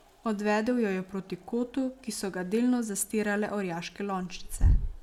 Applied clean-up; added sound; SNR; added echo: none; Toilet flush; 3 dB; none.